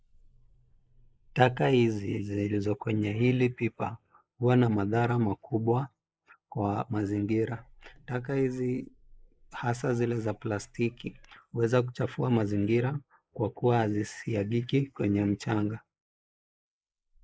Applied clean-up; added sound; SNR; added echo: neural mask model Resemble Enhance denoiser.